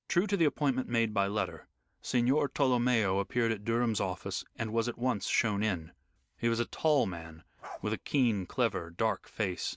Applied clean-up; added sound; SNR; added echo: none; Bark; 18 dB; none.